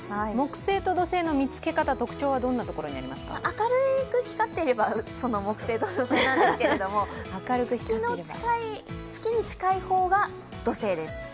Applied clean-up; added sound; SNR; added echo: none; none; none; none.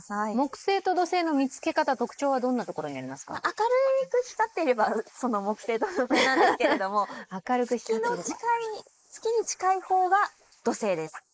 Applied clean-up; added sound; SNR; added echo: neural mask model Resemble Enhance denoiser.